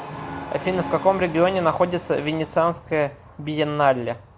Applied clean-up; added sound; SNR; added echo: none; none; none; none.